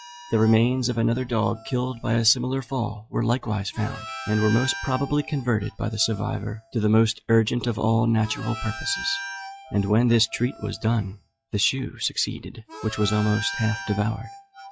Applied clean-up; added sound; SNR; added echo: classical method log-MMSE.